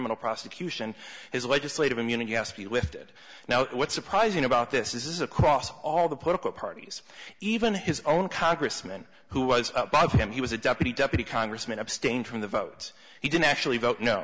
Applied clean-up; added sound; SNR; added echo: none; none; none; none.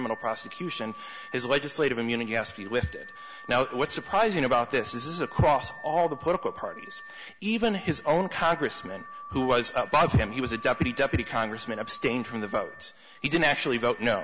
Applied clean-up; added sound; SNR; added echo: none; Alarm / Car; 17 dB; none.